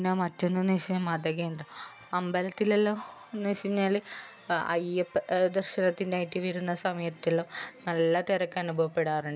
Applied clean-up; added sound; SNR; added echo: none; none; none; none.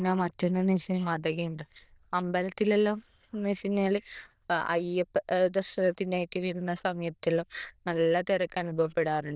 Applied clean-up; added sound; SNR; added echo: neural diffusion model UNIVERSE++.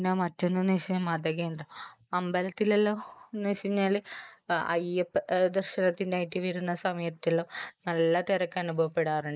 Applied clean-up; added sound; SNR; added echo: neural mask model Resemble Enhance denoiser.